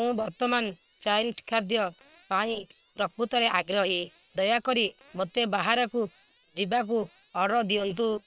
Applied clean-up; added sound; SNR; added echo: neural separator model SepFormer WHAM!.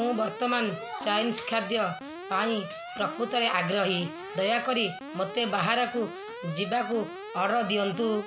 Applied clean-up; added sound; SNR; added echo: none; Alarm; 11 dB; none.